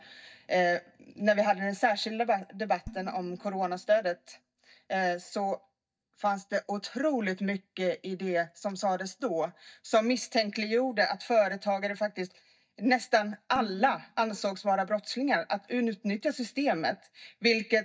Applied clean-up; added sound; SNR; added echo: neural mask model DeepFilterNet 3.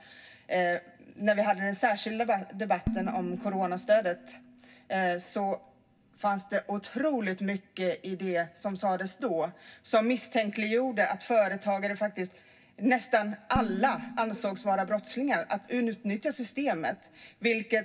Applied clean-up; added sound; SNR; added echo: none; Dishes, pots, and pans; 11 dB; reverberation time 0.4 s.